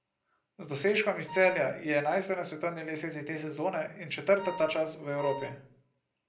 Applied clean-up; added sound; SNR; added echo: none; Wind instrument, woodwind instrument; 12 dB; reverberation time 0.5 s.